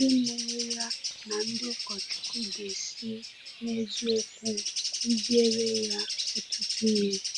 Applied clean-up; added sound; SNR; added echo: none; Bird; 3 dB; none.